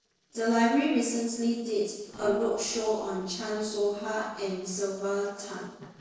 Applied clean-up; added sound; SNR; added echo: neural separator model SepFormer DNS4.